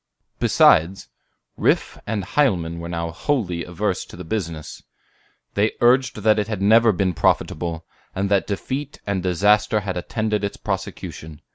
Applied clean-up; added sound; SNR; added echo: none; none; none; none.